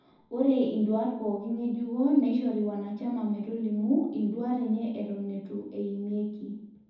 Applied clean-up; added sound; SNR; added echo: none; none; none; reverberation time 0.9 s.